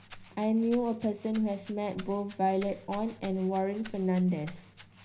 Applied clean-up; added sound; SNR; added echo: none; Rattle (instrument); 10 dB; reverberation time 0.4 s.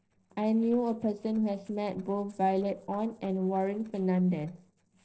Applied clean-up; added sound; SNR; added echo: neural separator model SepFormer DNS4.